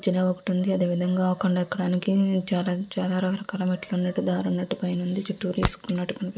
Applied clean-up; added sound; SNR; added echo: none; none; none; none.